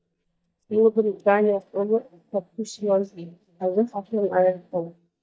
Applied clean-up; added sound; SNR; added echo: neural mask model DeepFilterNet 3.